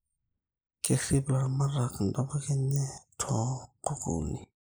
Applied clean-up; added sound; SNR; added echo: neural mask model Resemble Enhance denoiser.